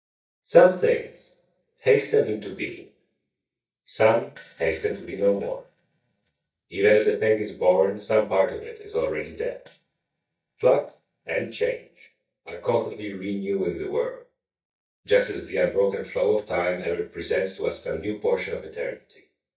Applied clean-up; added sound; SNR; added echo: neural mask model DeepFilterNet 3.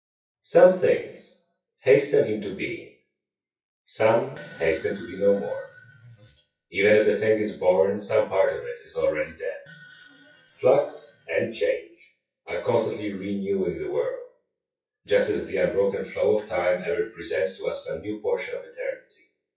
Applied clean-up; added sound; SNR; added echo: classical method WPE with log-MMSE.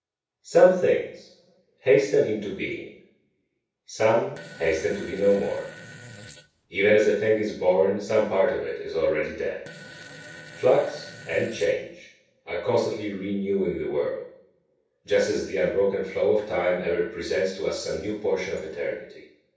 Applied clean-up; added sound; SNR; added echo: none; Fart; 19 dB; reverberation time 0.6 s.